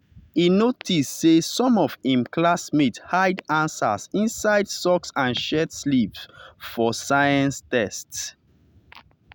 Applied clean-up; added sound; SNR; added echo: none; none; none; none.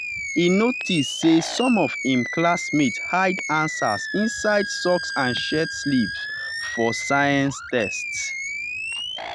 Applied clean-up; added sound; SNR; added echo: none; Animal; 7 dB; none.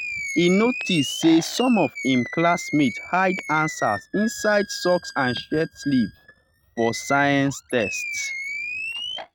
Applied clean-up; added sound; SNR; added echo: neural mask model RNNoise.